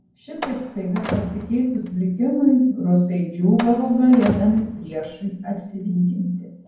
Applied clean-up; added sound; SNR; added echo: none; Slam; 13 dB; reverberation time 0.9 s.